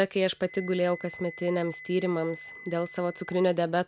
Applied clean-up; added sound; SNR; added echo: none; Wind instrument, woodwind instrument; 17 dB; none.